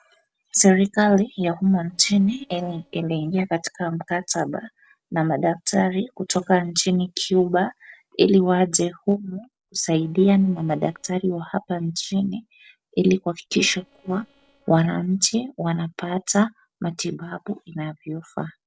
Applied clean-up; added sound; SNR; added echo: neural separator model SepFormer DNS4.